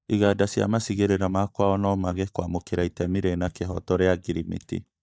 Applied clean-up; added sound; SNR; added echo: neural mask model DeepFilterNet 3.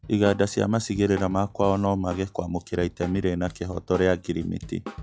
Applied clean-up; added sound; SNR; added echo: classical method log-MMSE.